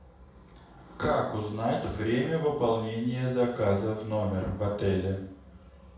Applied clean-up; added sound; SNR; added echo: none; none; none; reverberation time 0.7 s.